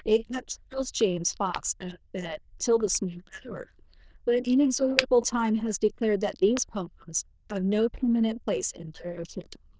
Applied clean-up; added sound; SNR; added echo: neural diffusion model UNIVERSE++.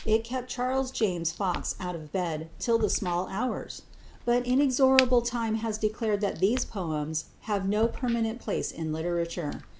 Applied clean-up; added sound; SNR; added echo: none; Crack; 10 dB; none.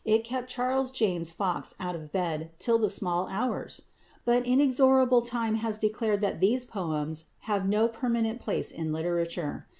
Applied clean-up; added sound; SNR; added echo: none; none; none; none.